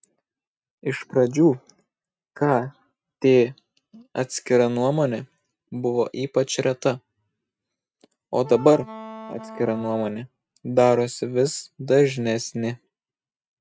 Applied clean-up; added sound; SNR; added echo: neural mask model RNNoise.